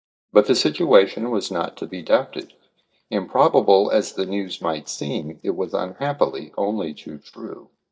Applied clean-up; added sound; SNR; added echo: neural mask model DeepFilterNet 3.